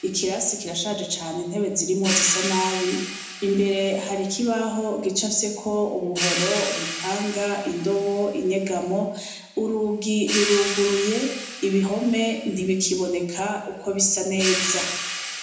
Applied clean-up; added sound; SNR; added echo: none; Hi-hat; 8 dB; reverberation time 0.9 s.